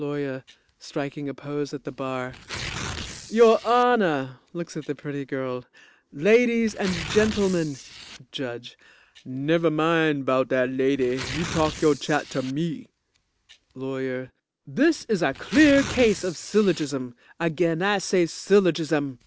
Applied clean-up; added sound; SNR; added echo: none; Tearing; 16 dB; none.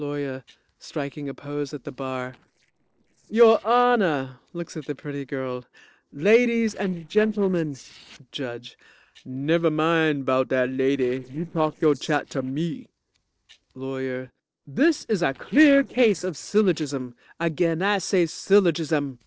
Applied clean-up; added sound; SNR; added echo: neural separator model SepFormer DNS4.